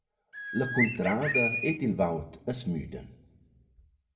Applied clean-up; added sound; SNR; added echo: none; Bird; 0 dB; reverberation time 1.3 s.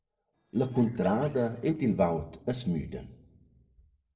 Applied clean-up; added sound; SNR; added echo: neural separator model SepFormer DNS4.